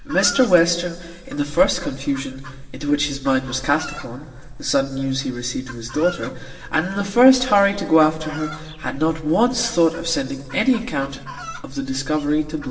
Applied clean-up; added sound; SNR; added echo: none; Chicken, rooster; 19 dB; reverberation time 1.7 s.